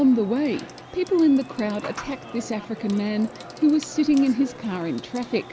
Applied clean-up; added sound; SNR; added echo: none; Sink (filling or washing) / Water tap, faucet / Water; 17 dB; none.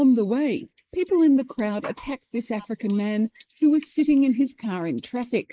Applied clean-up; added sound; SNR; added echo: neural mask model Resemble Enhance denoiser.